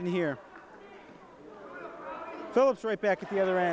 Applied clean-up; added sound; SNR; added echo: none; none; none; none.